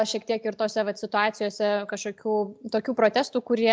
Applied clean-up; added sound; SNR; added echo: none; none; none; none.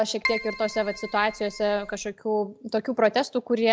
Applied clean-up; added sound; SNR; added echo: none; Keyboard (musical); 10 dB; none.